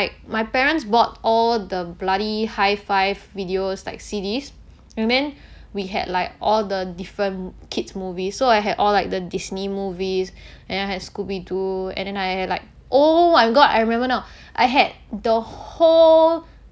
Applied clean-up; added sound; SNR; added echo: none; none; none; none.